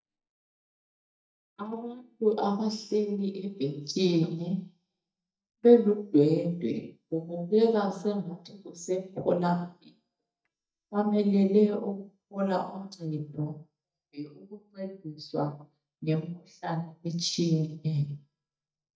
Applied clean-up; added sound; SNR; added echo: neural mask model DeepFilterNet 3.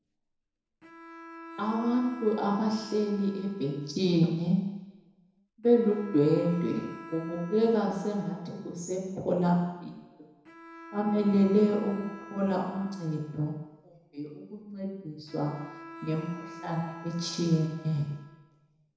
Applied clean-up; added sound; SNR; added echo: none; Bowed string instrument; 18 dB; reverberation time 1.0 s.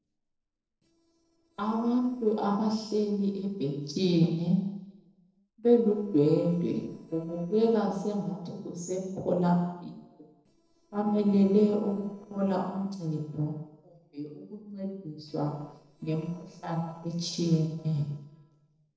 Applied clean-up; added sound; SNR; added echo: neural separator model SepFormer DNS4.